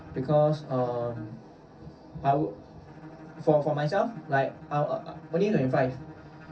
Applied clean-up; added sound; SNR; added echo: none; Bowed string instrument; 19 dB; reverberation time 0.3 s.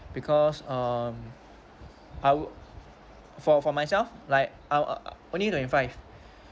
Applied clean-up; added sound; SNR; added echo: none; none; none; none.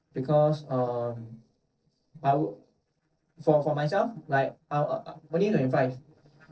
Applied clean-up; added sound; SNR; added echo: neural separator model SepFormer DNS4.